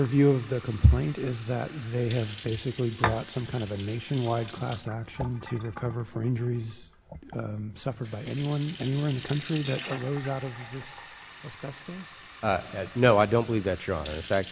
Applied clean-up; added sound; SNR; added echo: none; Fill (with liquid) / Sink (filling or washing); 11 dB; none.